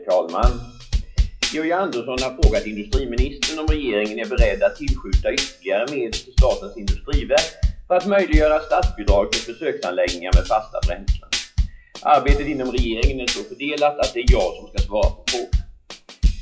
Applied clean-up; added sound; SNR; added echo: classical method WPE with log-MMSE.